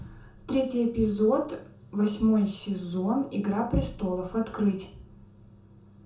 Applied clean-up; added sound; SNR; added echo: none; none; none; reverberation time 0.5 s.